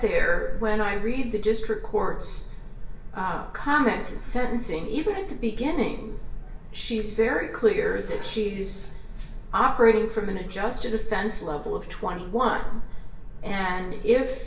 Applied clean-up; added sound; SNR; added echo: none; none; none; reverberation time 0.7 s.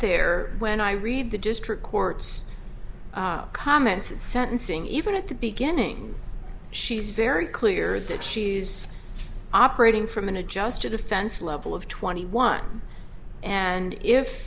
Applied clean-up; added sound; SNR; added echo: none; none; none; none.